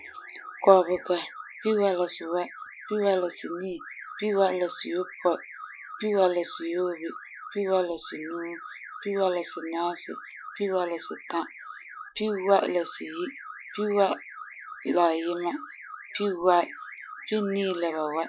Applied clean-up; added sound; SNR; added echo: classical method Wiener filter.